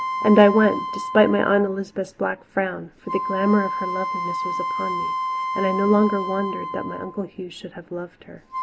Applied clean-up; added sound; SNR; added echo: none; Wind instrument, woodwind instrument; 6 dB; none.